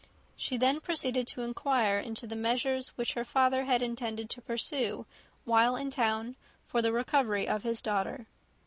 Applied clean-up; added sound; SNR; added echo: none; none; none; none.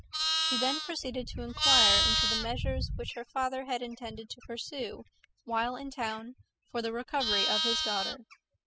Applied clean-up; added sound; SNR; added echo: classical method spectral subtraction.